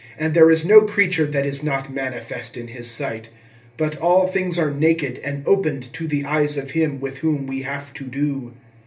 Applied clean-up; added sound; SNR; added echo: none; none; none; reverberation time 0.3 s.